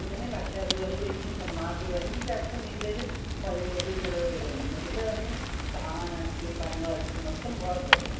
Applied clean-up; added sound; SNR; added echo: none; Fire; -3 dB; reverberation time 0.9 s.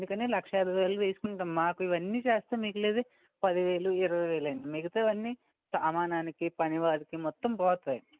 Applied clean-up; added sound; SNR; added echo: none; none; none; none.